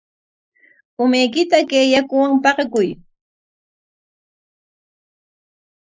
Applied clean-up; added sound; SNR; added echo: neural mask model Resemble Enhance denoiser.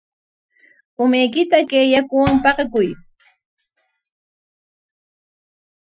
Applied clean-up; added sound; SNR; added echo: classical method Wiener filter.